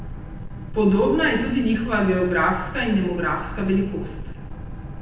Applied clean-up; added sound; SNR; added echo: none; Boat, Water vehicle; 10 dB; reverberation time 0.9 s.